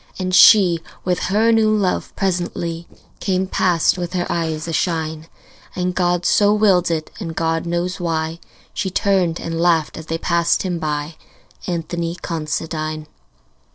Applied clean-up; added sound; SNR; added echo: neural separator model SepFormer DNS4.